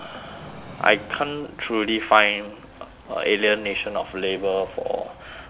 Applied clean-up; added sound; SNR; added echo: none; Train; 20 dB; none.